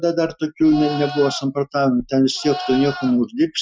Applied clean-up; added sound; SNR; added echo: classical method Wiener filter.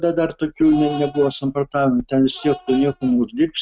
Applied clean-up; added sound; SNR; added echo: neural mask model RNNoise.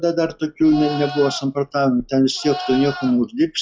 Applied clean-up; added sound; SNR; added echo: classical method log-MMSE.